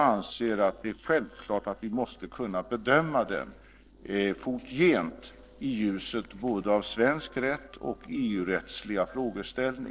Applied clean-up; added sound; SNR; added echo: neural separator model SepFormer DNS4.